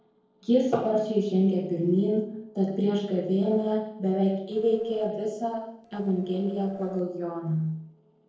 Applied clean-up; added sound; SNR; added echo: neural separator model SepFormer DNS4.